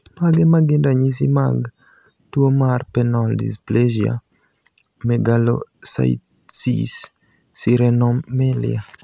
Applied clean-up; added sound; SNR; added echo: none; none; none; none.